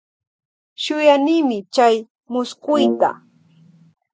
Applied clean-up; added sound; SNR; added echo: none; Brass instrument; 5 dB; none.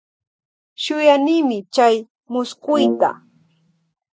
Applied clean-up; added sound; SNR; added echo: neural mask model RNNoise.